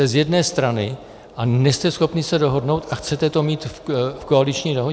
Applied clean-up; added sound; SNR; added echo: none; none; none; none.